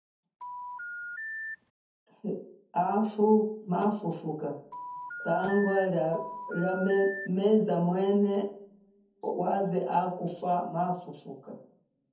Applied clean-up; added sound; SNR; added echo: none; Telephone; 9 dB; reverberation time 0.7 s.